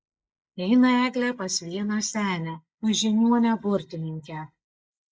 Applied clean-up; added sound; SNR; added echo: neural mask model Resemble Enhance denoiser.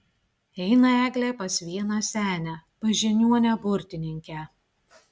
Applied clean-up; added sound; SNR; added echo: none; none; none; none.